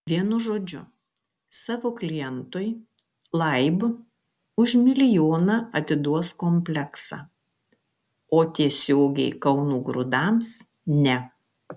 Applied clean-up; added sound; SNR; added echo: none; none; none; none.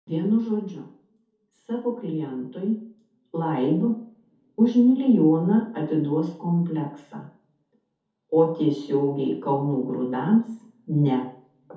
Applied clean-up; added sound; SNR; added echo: none; none; none; reverberation time 0.5 s.